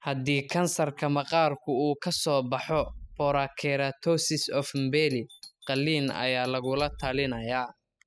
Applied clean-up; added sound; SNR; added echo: classical method spectral subtraction.